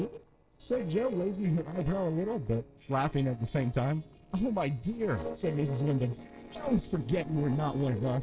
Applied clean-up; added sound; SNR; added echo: neural separator model SepFormer DNS4.